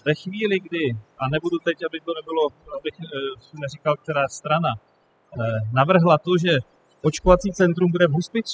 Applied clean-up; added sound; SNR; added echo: classical method spectral subtraction.